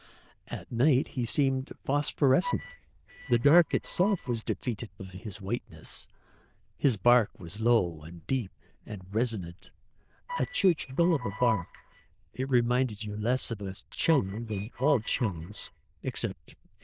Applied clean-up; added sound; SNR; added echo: neural diffusion model UNIVERSE++.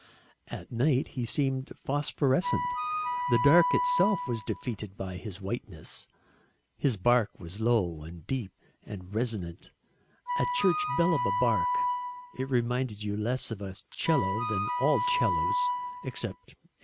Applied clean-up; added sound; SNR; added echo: none; Wind instrument, woodwind instrument; 0 dB; none.